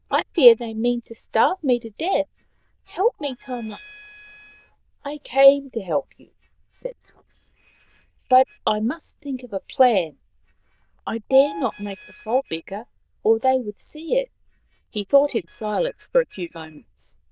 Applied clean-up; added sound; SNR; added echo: neural diffusion model UNIVERSE++.